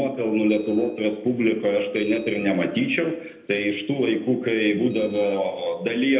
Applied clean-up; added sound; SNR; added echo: neural separator model SepFormer DNS4.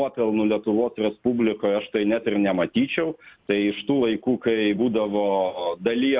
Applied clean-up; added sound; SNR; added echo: none; none; none; none.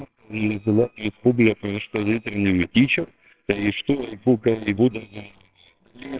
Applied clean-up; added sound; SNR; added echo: neural separator model SepFormer WHAMR!.